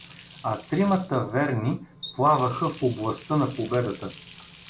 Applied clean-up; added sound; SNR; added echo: none; Water tap, faucet; 18 dB; none.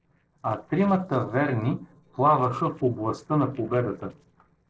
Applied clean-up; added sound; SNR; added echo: neural separator model SepFormer DNS4.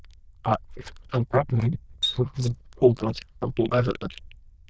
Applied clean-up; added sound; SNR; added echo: neural diffusion model UNIVERSE++.